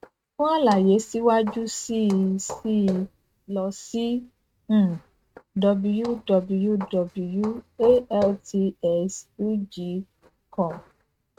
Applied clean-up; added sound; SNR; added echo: neural mask model RNNoise.